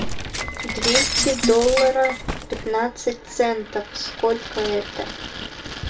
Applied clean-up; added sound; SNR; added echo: none; Shatter; 4 dB; reverberation time 0.2 s.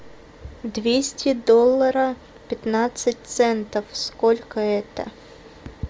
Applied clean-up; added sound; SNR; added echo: none; none; none; none.